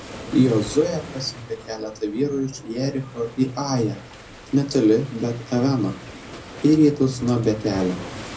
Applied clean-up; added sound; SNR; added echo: none; Waves, surf; 16 dB; reverberation time 0.4 s.